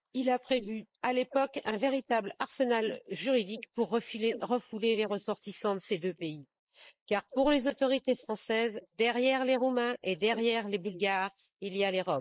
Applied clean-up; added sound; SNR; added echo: neural mask model Resemble Enhance denoiser.